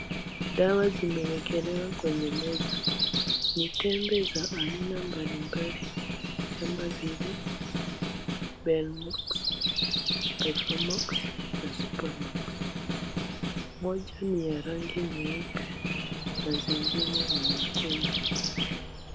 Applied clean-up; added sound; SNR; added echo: none; Snare drum + Breathing; -2 dB; none.